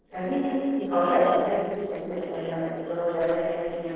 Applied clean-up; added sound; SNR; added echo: neural separator model SepFormer DNS4.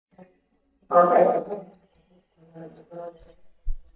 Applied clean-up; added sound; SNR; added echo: neural mask model DeepFilterNet 3.